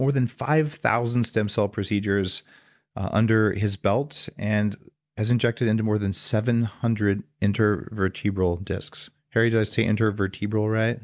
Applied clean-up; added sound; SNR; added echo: none; none; none; none.